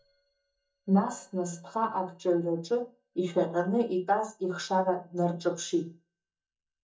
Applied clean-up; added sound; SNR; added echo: neural mask model DeepFilterNet 3.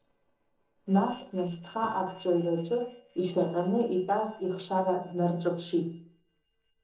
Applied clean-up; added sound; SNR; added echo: neural separator model SepFormer DNS4.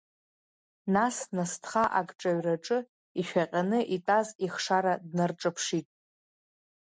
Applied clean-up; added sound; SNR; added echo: none; none; none; none.